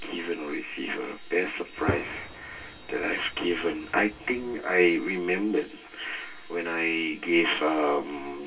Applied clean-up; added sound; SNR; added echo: none; Gunshot, gunfire; 10 dB; reverberation time 0.1 s.